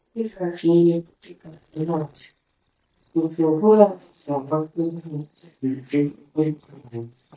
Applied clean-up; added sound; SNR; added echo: neural mask model DeepFilterNet 3.